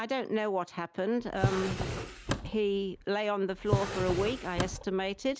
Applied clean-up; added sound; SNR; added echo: none; Drawer open or close; 3 dB; none.